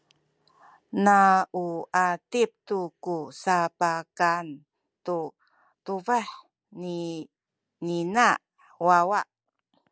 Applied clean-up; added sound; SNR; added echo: none; none; none; none.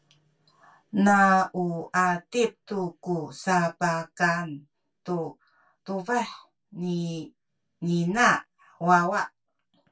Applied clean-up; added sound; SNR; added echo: none; none; none; reverberation time 0.1 s.